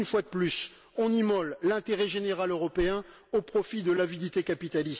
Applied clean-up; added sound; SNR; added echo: none; none; none; none.